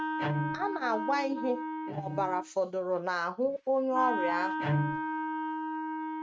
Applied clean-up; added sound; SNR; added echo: neural mask model RNNoise.